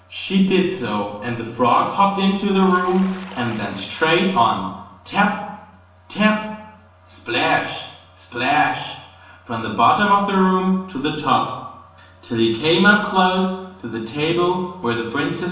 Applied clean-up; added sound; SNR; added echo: none; Bathtub (filling or washing) / Splash, splatter; 19 dB; reverberation time 0.9 s.